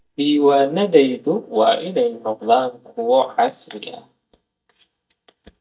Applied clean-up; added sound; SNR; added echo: neural mask model DeepFilterNet 3.